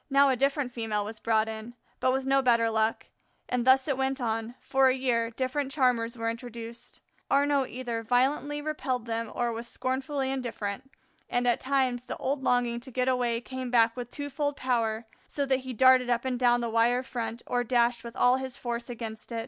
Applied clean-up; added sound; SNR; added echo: none; none; none; none.